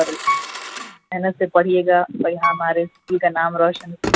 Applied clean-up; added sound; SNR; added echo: none; Telephone + Piano; 6 dB; none.